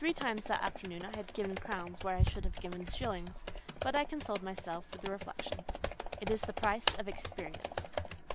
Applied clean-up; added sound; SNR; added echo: none; Computer keyboard; 0 dB; none.